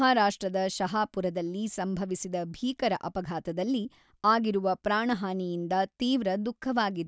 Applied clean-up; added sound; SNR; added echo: none; none; none; none.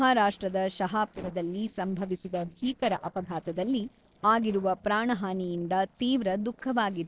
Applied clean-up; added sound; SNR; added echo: neural separator model SepFormer DNS4.